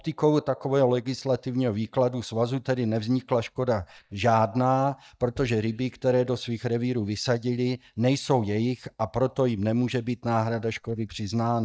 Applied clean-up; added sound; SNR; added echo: neural mask model DeepFilterNet 3.